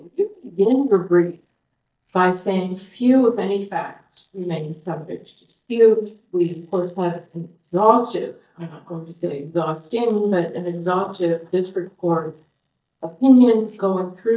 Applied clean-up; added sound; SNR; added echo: neural mask model DeepFilterNet 3.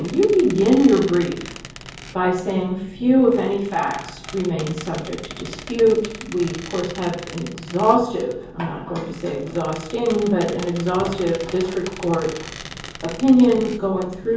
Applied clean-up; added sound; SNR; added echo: none; Squeak; 18 dB; reverberation time 0.7 s.